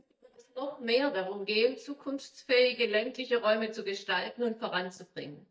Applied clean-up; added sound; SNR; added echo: neural mask model DeepFilterNet 3.